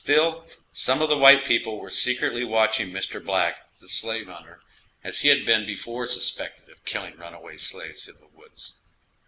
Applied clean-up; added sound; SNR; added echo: none; none; none; none.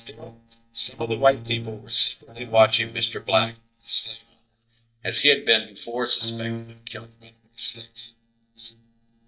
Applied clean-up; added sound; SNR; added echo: neural mask model DeepFilterNet 3.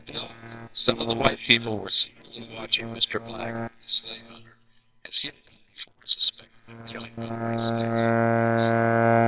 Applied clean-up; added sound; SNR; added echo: neural separator model SepFormer WHAMR!.